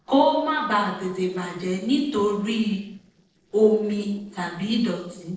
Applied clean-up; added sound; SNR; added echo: neural separator model SepFormer DNS4.